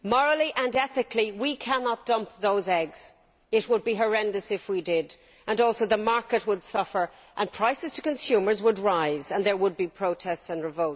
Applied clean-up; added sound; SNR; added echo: none; none; none; none.